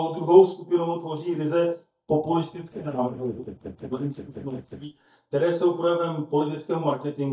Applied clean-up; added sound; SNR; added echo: neural mask model DeepFilterNet 3.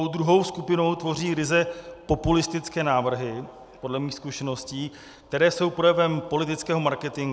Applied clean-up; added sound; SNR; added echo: none; none; none; none.